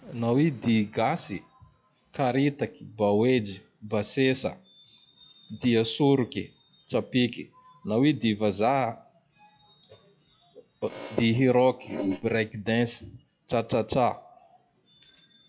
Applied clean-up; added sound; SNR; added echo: classical method log-MMSE.